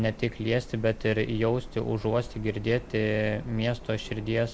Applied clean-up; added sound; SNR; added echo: none; Subway, metro, underground; 14 dB; none.